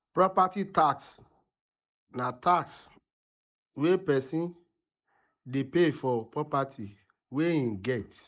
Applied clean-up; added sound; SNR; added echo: neural mask model Resemble Enhance denoiser.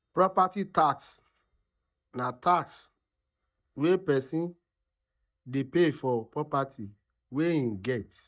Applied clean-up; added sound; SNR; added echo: neural mask model DeepFilterNet 3.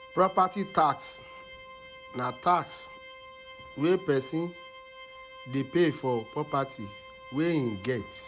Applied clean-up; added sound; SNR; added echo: none; Organ; 17 dB; none.